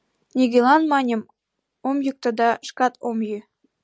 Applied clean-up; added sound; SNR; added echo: none; none; none; none.